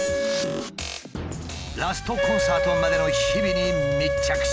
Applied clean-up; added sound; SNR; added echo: none; Wind instrument, woodwind instrument; -3 dB; none.